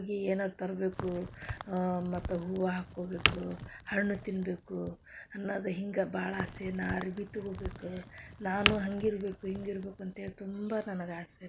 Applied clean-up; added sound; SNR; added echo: none; Crack; 5 dB; none.